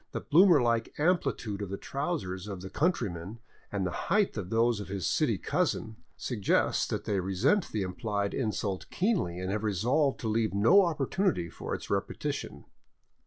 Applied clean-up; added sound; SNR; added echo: none; none; none; none.